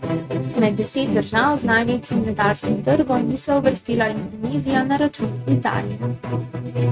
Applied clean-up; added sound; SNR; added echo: neural mask model RNNoise.